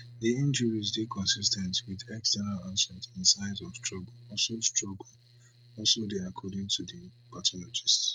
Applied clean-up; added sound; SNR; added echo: neural mask model RNNoise.